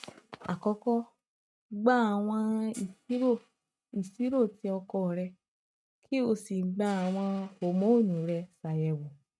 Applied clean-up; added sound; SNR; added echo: neural mask model RNNoise.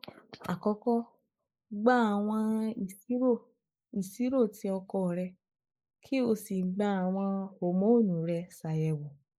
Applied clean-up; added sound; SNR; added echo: neural mask model Resemble Enhance denoiser.